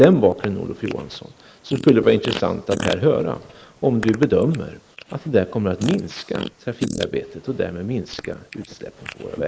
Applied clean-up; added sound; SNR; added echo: neural mask model Resemble Enhance denoiser.